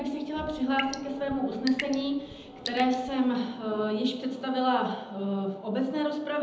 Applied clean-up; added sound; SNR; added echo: none; Drip / Sink (filling or washing) / Water tap, faucet / Water; 12 dB; reverberation time 0.8 s.